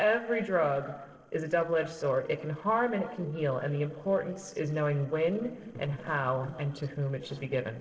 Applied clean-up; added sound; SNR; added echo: neural separator model SepFormer DNS4.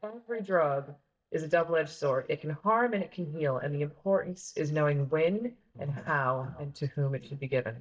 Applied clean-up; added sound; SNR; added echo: neural mask model DeepFilterNet 3.